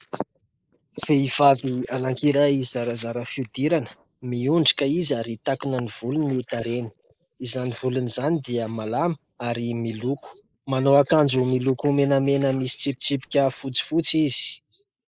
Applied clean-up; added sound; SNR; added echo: neural mask model Resemble Enhance denoiser.